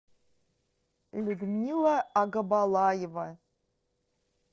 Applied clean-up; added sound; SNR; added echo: neural separator model SepFormer DNS4.